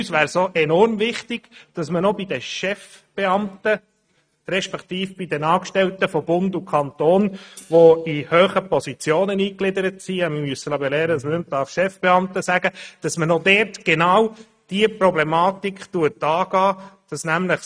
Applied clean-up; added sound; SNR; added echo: neural mask model RNNoise.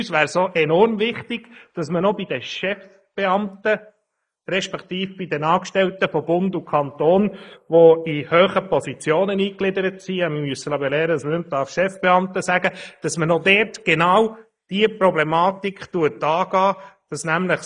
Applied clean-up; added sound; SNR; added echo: neural mask model Resemble Enhance denoiser.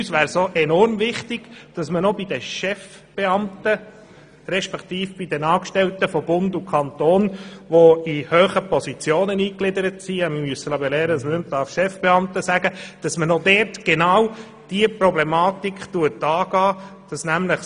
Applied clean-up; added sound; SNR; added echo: none; none; none; none.